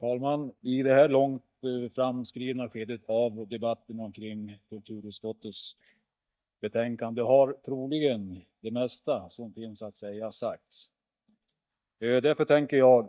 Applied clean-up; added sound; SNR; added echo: neural mask model DeepFilterNet 3.